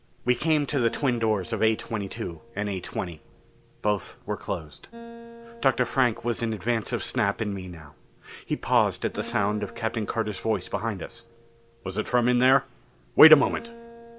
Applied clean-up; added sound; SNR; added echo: none; Acoustic guitar; 20 dB; none.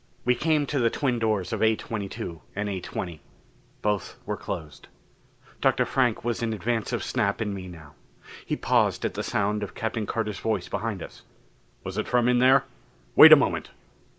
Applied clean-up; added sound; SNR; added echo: none; none; none; none.